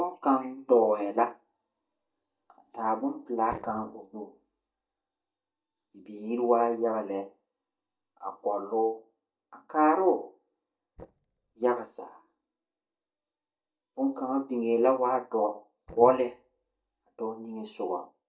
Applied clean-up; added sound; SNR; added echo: neural mask model DeepFilterNet 3.